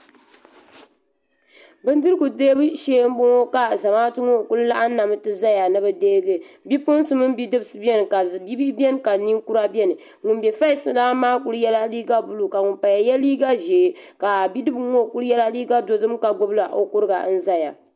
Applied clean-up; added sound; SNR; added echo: none; none; none; none.